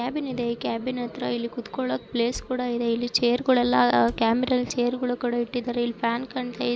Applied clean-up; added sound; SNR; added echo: none; Cupboard open or close; 20 dB; none.